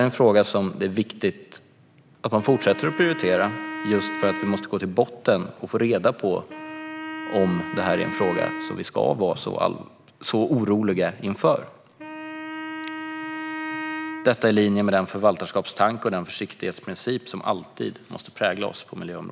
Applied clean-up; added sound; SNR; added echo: none; Wind instrument, woodwind instrument; 9 dB; none.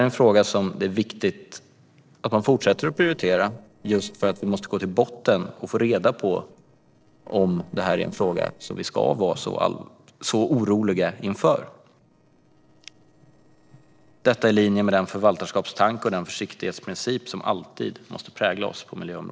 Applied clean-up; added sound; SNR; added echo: neural separator model SepFormer DNS4.